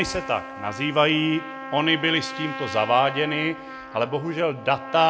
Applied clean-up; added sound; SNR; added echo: none; Trumpet; 12 dB; reverberation time 1.0 s.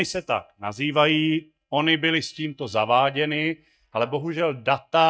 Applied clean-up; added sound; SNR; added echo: neural mask model DeepFilterNet 3.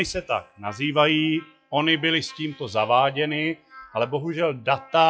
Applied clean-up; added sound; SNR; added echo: classical method WPE with log-MMSE.